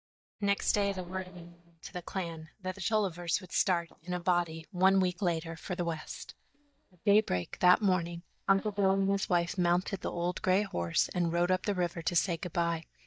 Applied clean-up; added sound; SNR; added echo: neural mask model DeepFilterNet 3.